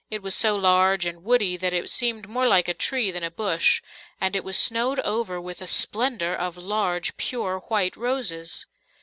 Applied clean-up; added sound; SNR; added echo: none; none; none; none.